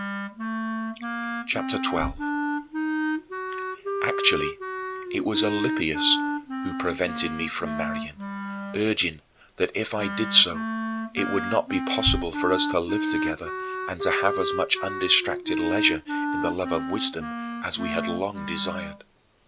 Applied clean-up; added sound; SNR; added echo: none; Wind instrument, woodwind instrument; 3 dB; none.